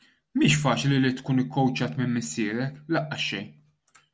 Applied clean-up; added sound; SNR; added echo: none; none; none; none.